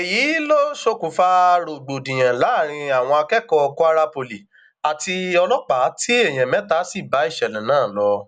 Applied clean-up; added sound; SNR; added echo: none; none; none; none.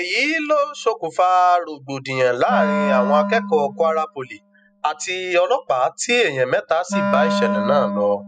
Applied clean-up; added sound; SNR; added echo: classical method spectral subtraction.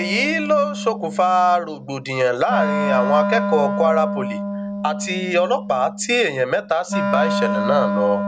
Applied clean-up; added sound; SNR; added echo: none; Wind instrument, woodwind instrument; 4 dB; none.